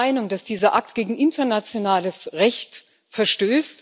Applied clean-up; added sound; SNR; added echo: none; none; none; none.